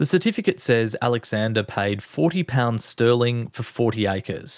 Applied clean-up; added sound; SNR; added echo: none; none; none; none.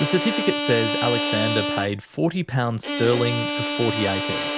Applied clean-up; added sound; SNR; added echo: none; Bowed string instrument; 2 dB; none.